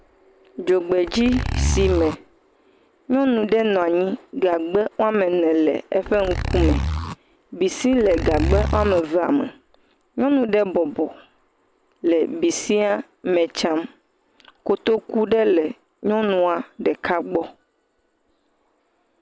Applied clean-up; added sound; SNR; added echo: none; Zipper (clothing); 3 dB; none.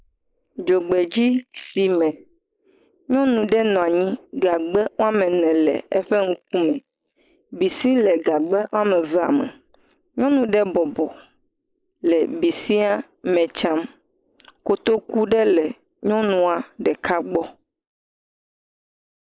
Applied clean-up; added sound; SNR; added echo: neural mask model Resemble Enhance denoiser.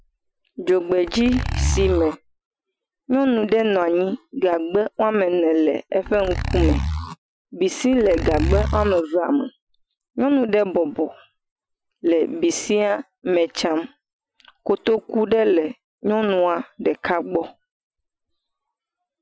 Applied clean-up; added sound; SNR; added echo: classical method Wiener filter.